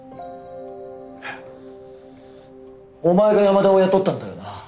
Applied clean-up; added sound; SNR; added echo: none; none; none; none.